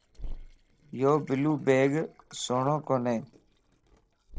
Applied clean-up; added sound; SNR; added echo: neural separator model SepFormer DNS4.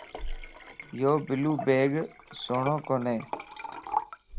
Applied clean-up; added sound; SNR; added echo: none; Liquid; 8 dB; none.